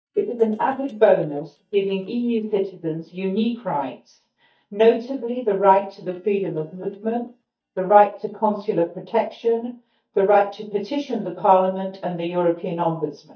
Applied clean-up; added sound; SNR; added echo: neural mask model DeepFilterNet 3.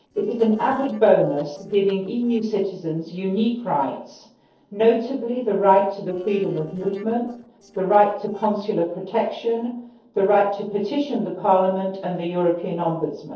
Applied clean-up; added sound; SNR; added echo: neural separator model SepFormer DNS4.